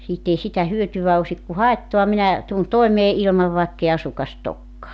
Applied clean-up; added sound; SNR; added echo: none; none; none; none.